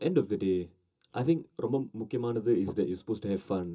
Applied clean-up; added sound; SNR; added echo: none; none; none; reverberation time 0.2 s.